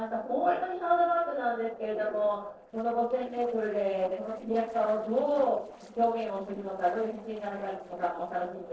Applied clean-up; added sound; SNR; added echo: neural separator model SepFormer DNS4.